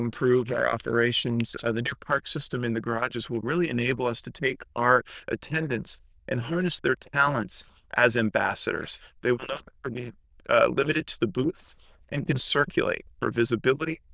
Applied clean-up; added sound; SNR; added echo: neural diffusion model UNIVERSE++.